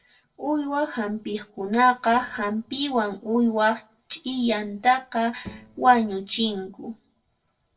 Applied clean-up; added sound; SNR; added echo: neural separator model SepFormer DNS4.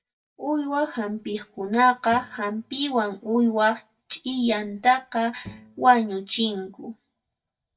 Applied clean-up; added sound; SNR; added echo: neural mask model DeepFilterNet 3.